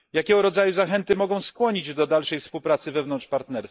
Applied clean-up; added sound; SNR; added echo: neural mask model Resemble Enhance denoiser.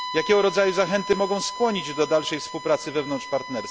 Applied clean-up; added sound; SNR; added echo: none; Bowed string instrument; 11 dB; none.